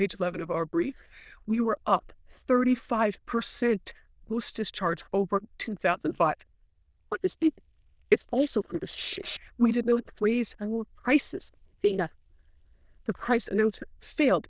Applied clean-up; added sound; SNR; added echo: neural diffusion model UNIVERSE++.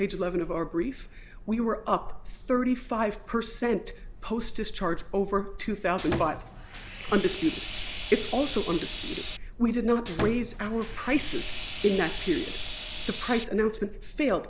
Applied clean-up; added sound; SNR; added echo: none; Sawing; 8 dB; none.